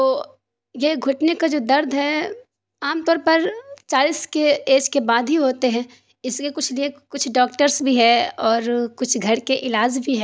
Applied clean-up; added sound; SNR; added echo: none; none; none; none.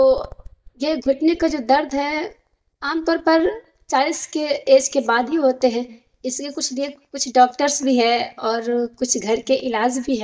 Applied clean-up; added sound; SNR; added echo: neural mask model DeepFilterNet 3.